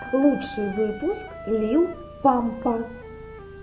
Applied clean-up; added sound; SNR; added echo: none; Wind instrument, woodwind instrument; 15 dB; reverberation time 1.0 s.